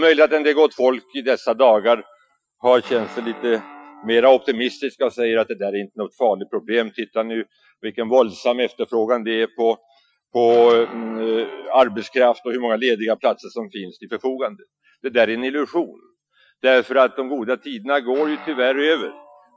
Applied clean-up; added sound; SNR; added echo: classical method Wiener filter.